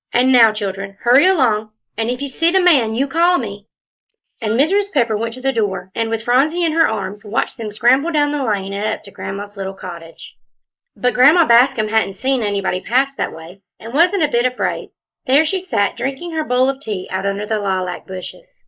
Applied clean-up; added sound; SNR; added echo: neural mask model Resemble Enhance denoiser.